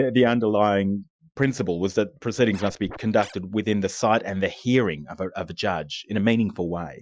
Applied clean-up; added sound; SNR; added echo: classical method Wiener filter.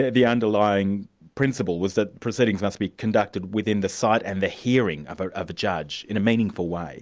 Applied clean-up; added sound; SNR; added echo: none; none; none; none.